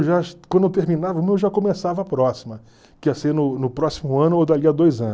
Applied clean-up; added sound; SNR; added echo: none; none; none; none.